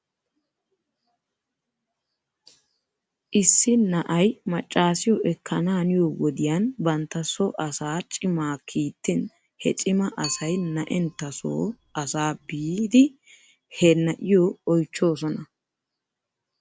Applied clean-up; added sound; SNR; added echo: none; Bicycle; 18 dB; none.